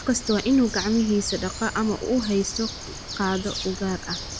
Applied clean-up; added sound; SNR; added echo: none; Bird; 9 dB; none.